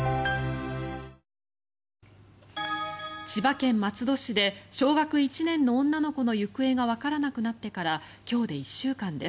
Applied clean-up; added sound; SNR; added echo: none; none; none; none.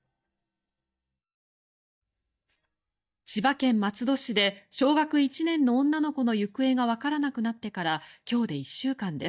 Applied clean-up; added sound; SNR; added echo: neural mask model DeepFilterNet 3.